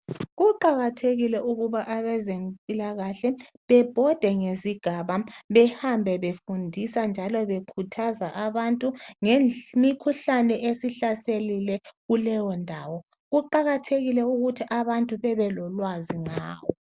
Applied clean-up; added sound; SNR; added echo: none; none; none; none.